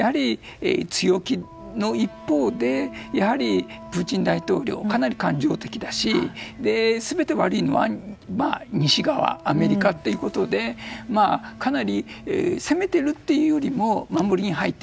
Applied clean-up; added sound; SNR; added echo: none; Organ + Electric guitar; 19 dB; none.